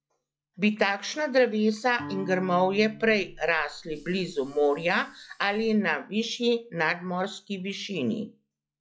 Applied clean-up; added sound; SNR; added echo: classical method log-MMSE.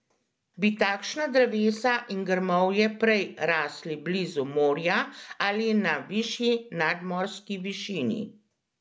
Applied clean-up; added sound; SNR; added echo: none; none; none; none.